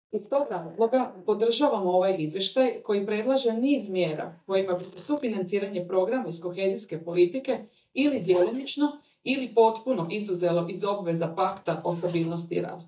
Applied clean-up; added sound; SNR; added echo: neural mask model DeepFilterNet 3.